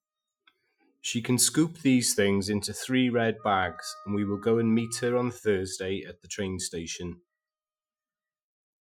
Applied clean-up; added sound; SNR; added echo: classical method Wiener filter.